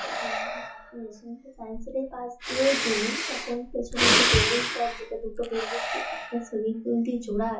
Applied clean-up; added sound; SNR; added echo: classical method WPE with log-MMSE.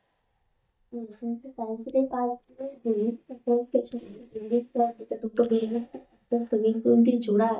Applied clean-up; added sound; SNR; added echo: neural mask model DeepFilterNet 3.